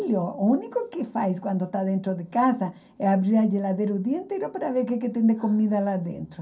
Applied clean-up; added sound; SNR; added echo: none; none; none; reverberation time 0.3 s.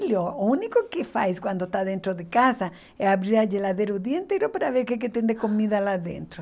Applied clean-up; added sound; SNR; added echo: none; none; none; none.